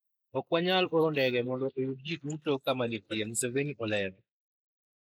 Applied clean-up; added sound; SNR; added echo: neural mask model Resemble Enhance denoiser.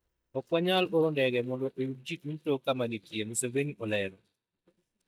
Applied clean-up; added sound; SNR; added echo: neural mask model DeepFilterNet 3.